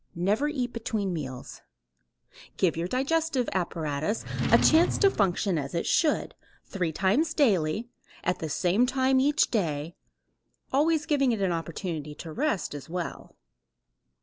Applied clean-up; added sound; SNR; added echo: none; Drawer open or close; 4 dB; none.